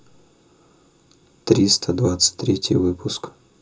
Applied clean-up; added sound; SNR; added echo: none; none; none; reverberation time 0.2 s.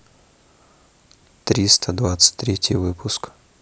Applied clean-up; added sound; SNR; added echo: none; none; none; none.